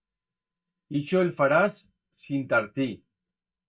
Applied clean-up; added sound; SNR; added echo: neural mask model DeepFilterNet 3.